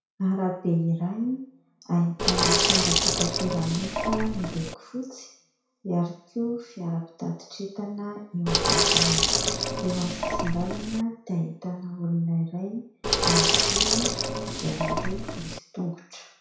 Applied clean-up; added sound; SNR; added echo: none; Sink (filling or washing); -5 dB; reverberation time 0.6 s.